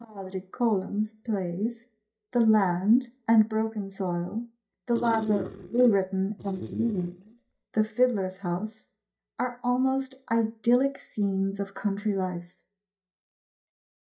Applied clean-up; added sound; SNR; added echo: neural mask model DeepFilterNet 3.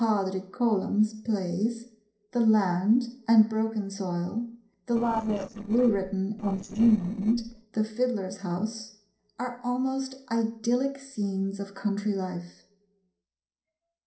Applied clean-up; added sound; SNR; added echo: neural separator model SepFormer DNS4.